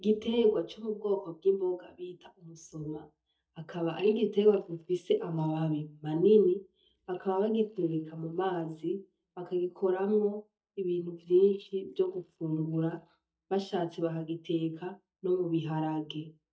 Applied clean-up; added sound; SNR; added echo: neural mask model DeepFilterNet 3.